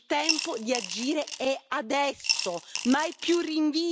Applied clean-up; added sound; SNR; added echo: none; Coin (dropping) / Glass; 6 dB; none.